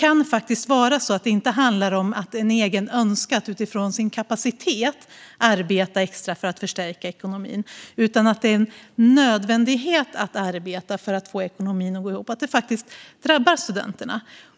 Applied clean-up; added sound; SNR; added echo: none; none; none; none.